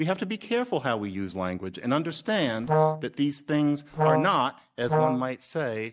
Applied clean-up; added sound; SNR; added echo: neural mask model DeepFilterNet 3.